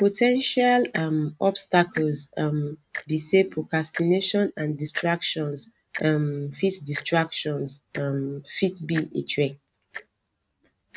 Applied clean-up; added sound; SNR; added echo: neural mask model RNNoise.